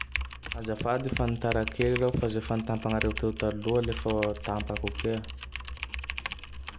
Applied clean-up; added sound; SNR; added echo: none; Typing; 6 dB; none.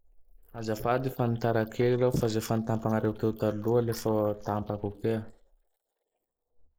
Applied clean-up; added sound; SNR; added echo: neural mask model Resemble Enhance denoiser.